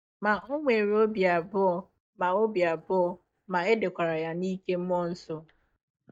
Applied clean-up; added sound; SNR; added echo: neural mask model DeepFilterNet 3.